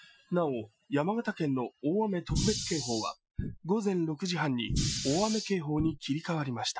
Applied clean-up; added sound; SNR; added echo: classical method Wiener filter.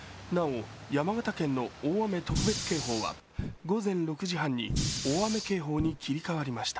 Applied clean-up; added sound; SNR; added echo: none; Fire; 3 dB; none.